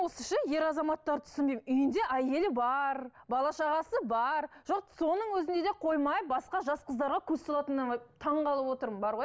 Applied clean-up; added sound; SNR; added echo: none; none; none; none.